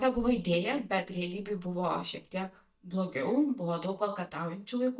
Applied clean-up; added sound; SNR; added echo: neural mask model DeepFilterNet 3.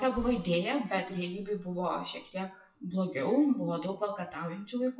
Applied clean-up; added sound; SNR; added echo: classical method WPE with log-MMSE.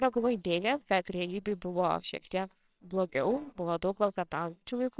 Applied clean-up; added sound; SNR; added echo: neural separator model SepFormer WHAMR!.